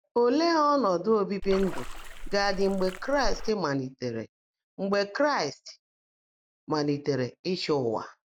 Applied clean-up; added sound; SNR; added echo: none; Splash, splatter; 5 dB; none.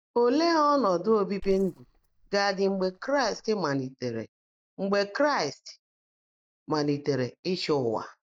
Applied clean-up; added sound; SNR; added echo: neural mask model DeepFilterNet 3.